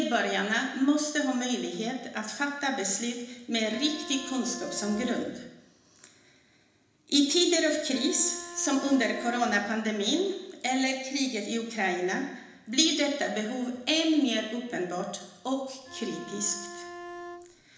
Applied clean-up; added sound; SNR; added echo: none; Bowed string instrument; 13 dB; reverberation time 1.0 s.